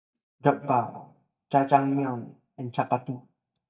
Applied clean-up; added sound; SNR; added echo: neural mask model DeepFilterNet 3.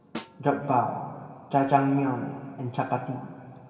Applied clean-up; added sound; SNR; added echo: none; Snare drum; 17 dB; reverberation time 2.2 s.